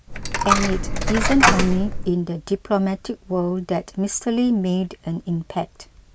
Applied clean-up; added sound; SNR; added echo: none; Coin (dropping); -3 dB; none.